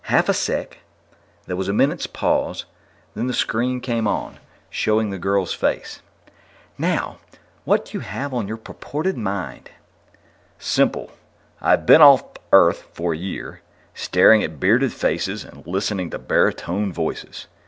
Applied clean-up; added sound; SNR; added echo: none; none; none; none.